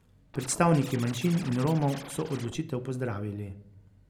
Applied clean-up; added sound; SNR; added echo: none; Scratching (performance technique); 15 dB; none.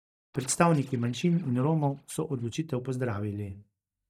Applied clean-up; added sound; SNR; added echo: neural mask model DeepFilterNet 3.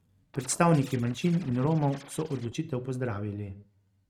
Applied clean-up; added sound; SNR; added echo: neural mask model RNNoise.